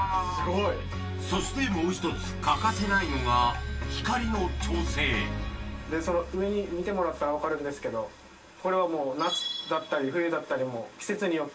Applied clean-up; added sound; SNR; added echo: none; none; none; reverberation time 0.2 s.